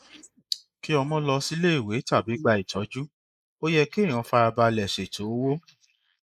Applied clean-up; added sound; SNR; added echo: neural mask model Resemble Enhance denoiser.